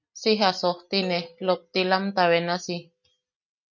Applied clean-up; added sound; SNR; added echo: neural mask model RNNoise.